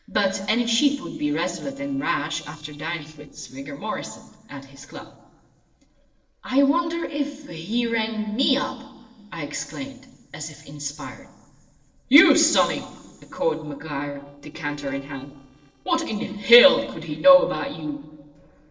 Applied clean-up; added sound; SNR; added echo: neural separator model SepFormer DNS4.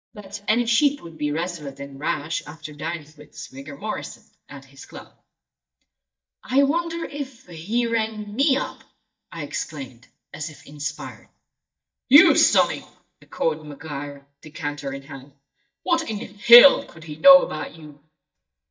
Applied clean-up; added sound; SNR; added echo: neural mask model DeepFilterNet 3.